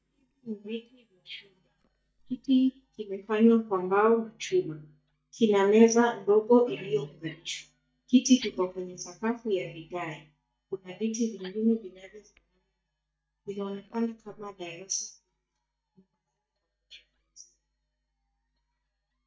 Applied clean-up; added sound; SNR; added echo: neural mask model DeepFilterNet 3.